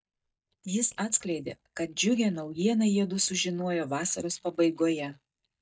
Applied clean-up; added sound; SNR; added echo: neural mask model DeepFilterNet 3.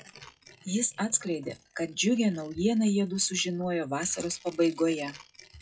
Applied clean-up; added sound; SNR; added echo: classical method WPE with log-MMSE.